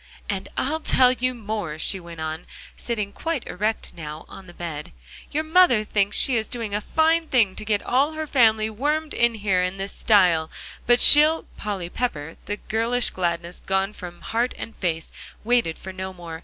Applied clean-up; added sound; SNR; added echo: none; none; none; none.